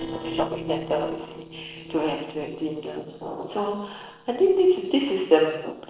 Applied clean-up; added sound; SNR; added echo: neural separator model SepFormer DNS4.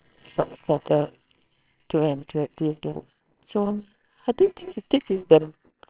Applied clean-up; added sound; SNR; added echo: neural separator model SepFormer WHAMR!.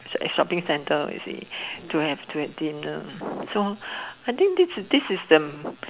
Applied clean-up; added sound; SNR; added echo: none; none; none; none.